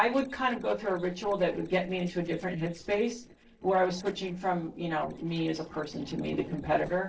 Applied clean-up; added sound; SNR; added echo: neural separator model SepFormer DNS4.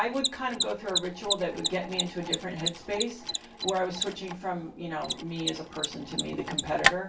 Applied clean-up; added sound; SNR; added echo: none; Mechanisms; 0 dB; reverberation time 0.3 s.